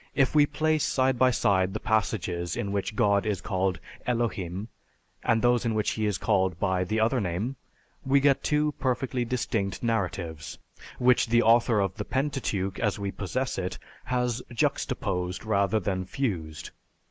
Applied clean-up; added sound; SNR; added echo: neural mask model Resemble Enhance denoiser.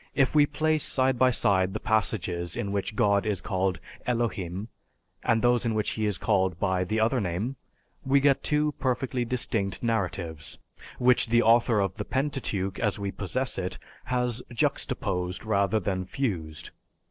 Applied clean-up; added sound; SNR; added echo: neural separator model SepFormer DNS4.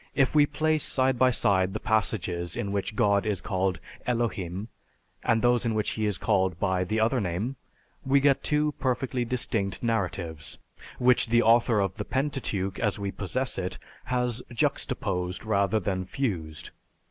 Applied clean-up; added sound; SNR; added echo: none; none; none; none.